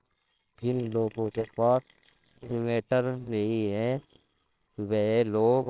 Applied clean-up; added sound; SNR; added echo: neural separator model SepFormer WHAMR!.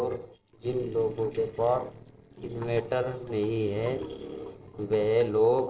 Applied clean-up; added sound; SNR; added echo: neural separator model SepFormer DNS4.